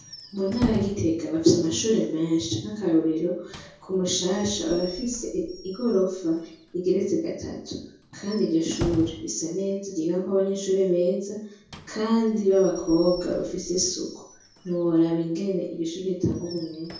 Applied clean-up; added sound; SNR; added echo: none; Squeak / Slam / Wood; 16 dB; reverberation time 0.6 s.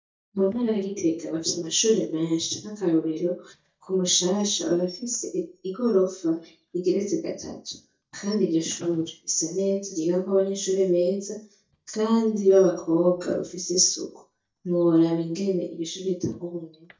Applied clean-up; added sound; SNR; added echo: neural mask model DeepFilterNet 3.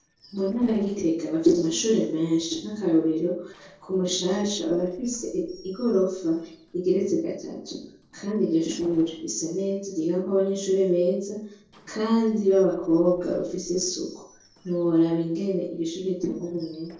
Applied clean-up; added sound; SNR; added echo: neural separator model SepFormer DNS4.